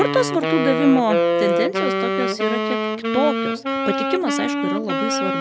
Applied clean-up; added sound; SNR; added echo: none; Wind instrument, woodwind instrument; -1 dB; none.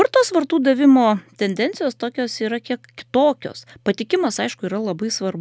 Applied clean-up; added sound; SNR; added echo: none; none; none; none.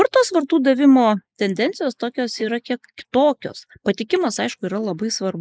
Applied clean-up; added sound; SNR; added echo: neural mask model Resemble Enhance denoiser.